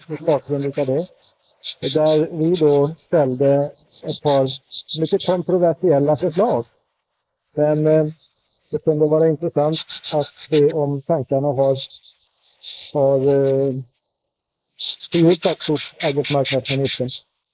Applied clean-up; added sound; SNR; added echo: neural mask model Resemble Enhance denoiser.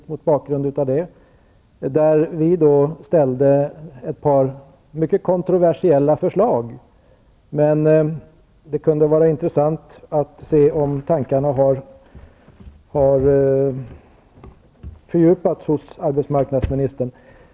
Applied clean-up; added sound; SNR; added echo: none; none; none; none.